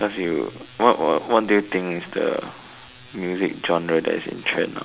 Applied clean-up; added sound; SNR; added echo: none; none; none; none.